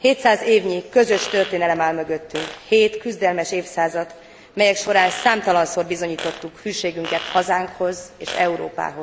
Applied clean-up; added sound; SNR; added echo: none; Fart; 14 dB; none.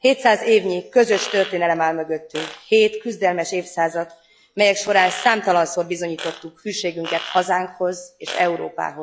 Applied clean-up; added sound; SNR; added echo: classical method log-MMSE.